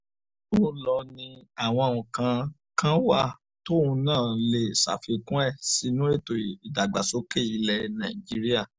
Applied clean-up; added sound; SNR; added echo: none; none; none; none.